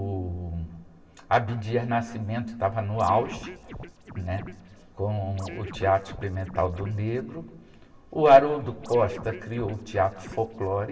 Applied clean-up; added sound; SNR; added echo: none; Scratching (performance technique); 16 dB; reverberation time 1.1 s.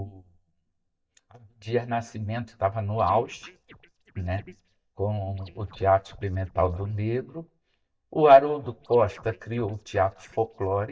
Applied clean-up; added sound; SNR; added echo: neural mask model DeepFilterNet 3.